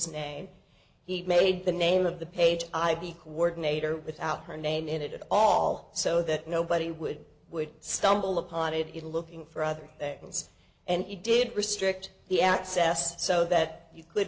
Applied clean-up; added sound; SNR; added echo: none; none; none; none.